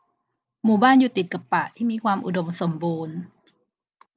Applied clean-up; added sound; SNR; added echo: none; none; none; none.